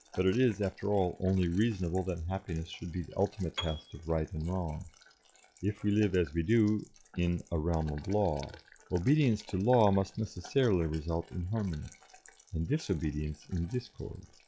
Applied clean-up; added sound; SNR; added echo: classical method log-MMSE.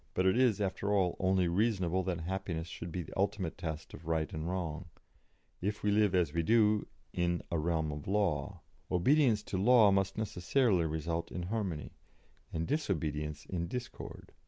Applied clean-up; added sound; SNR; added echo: none; none; none; none.